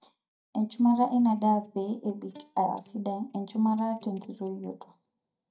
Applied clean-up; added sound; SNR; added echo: neural mask model DeepFilterNet 3.